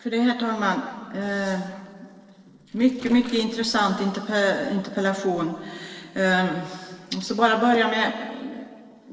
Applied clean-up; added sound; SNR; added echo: neural separator model SepFormer DNS4.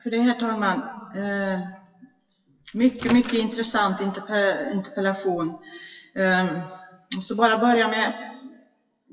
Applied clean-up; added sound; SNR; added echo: classical method WPE with log-MMSE.